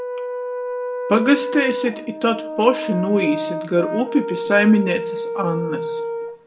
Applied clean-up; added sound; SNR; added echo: none; Brass instrument; 6 dB; reverberation time 0.6 s.